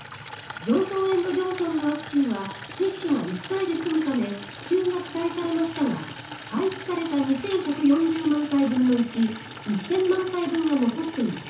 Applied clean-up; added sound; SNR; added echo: none; Water tap, faucet / Liquid; 13 dB; reverberation time 0.9 s.